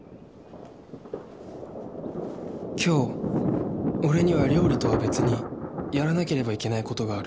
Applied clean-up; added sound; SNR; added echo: none; Thunder; 1 dB; none.